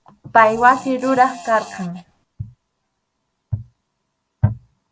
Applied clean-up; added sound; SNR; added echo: none; Fart; 16 dB; none.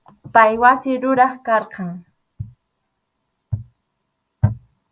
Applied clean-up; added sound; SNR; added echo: none; none; none; none.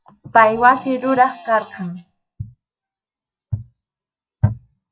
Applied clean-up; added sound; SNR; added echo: classical method log-MMSE.